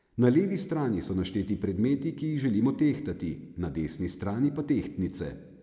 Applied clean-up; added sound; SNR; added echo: none; none; none; none.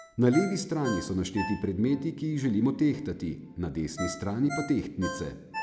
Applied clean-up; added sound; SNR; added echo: none; Ringtone; 12 dB; none.